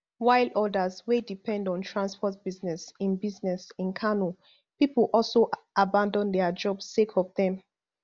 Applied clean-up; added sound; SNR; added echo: none; none; none; none.